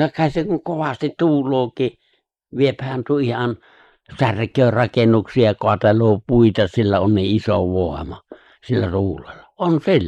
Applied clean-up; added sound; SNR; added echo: neural mask model Resemble Enhance denoiser.